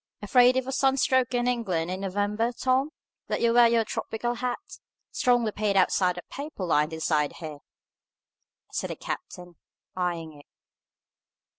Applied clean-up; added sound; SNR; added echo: none; none; none; none.